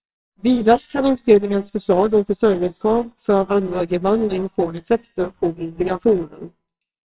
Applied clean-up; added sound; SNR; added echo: neural separator model SepFormer WHAMR!.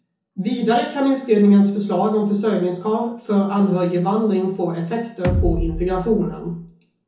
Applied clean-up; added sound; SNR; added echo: none; Bass drum; 4 dB; reverberation time 0.7 s.